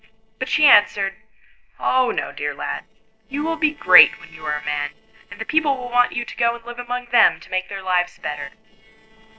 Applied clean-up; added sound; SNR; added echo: neural separator model SepFormer DNS4.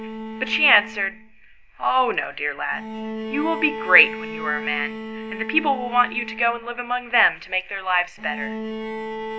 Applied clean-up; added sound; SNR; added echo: none; Bowed string instrument; 10 dB; none.